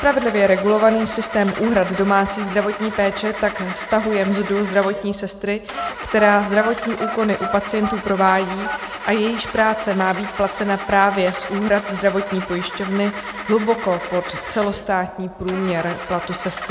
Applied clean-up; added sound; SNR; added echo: none; Telephone + Engine starting / Car; 10 dB; none.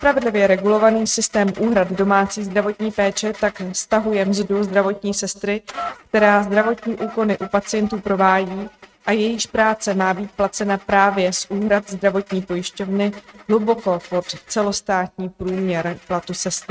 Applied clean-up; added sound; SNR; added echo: neural mask model RNNoise.